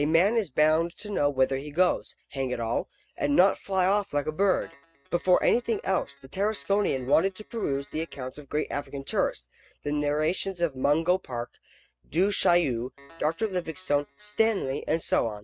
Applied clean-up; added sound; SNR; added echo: neural mask model RNNoise.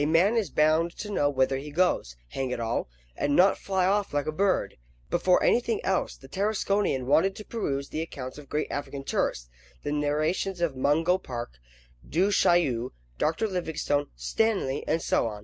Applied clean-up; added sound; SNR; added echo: none; none; none; none.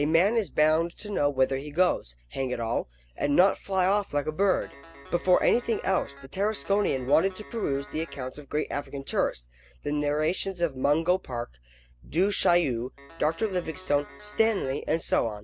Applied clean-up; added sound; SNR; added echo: none; Guitar; 20 dB; none.